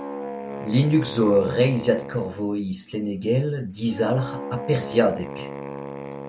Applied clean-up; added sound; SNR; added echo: none; Wind instrument, woodwind instrument; 11 dB; none.